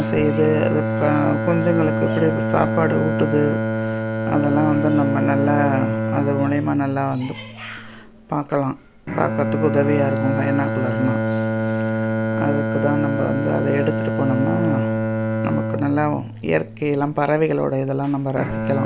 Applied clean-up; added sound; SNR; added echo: none; Bowed string instrument; 1 dB; none.